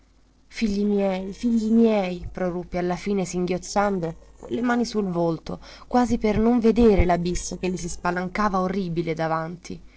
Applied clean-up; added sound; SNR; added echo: neural separator model SepFormer DNS4.